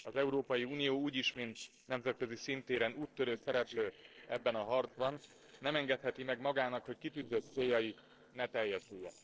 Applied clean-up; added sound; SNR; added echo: neural separator model SepFormer DNS4.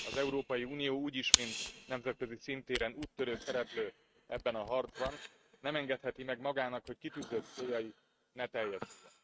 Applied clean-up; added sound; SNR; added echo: neural mask model RNNoise.